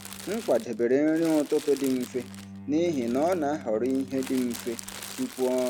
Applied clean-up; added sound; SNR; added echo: none; Crumpling, crinkling + Bowed string instrument; 15 dB; none.